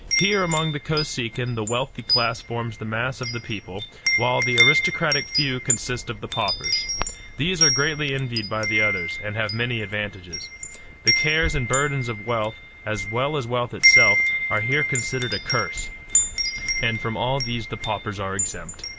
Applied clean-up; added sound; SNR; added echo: none; Wind chime; -1 dB; none.